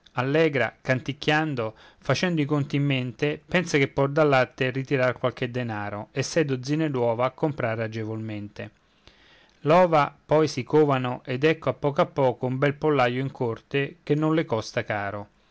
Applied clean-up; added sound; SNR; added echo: none; none; none; none.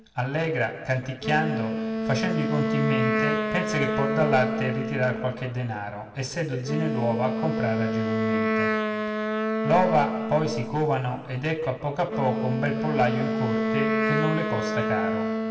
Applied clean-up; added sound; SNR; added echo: none; Wind instrument, woodwind instrument; 0 dB; reverberation time 2.1 s.